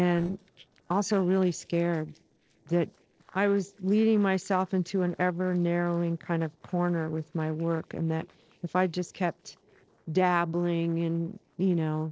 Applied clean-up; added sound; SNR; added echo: neural separator model SepFormer DNS4.